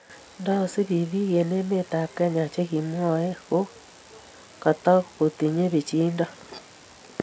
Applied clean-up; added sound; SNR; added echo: none; none; none; none.